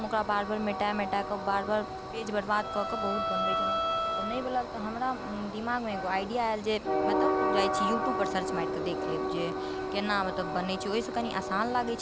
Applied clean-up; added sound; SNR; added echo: none; Bowed string instrument + Train; 0 dB; none.